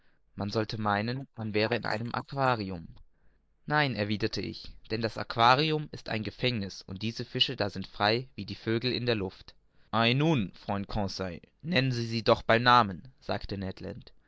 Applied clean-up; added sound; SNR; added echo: neural mask model Resemble Enhance denoiser.